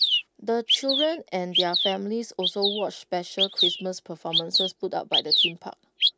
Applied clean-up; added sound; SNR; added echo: none; Bird vocalization, bird call, bird song; -3 dB; none.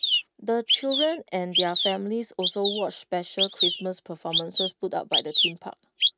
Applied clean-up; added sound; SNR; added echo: neural mask model RNNoise.